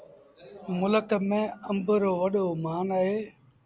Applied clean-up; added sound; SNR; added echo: none; none; none; none.